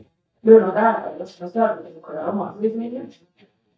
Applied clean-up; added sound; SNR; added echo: neural mask model DeepFilterNet 3.